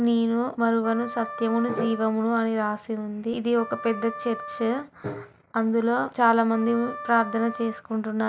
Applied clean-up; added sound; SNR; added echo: none; Wind instrument, woodwind instrument; 14 dB; none.